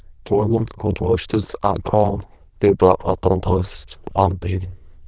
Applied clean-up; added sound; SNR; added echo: neural diffusion model UNIVERSE++.